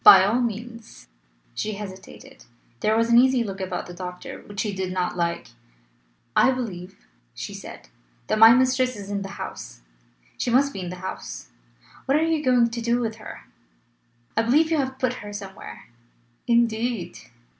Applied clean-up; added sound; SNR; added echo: none; none; none; none.